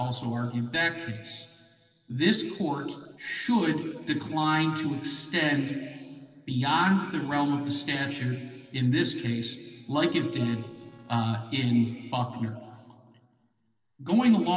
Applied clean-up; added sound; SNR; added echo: neural separator model SepFormer DNS4.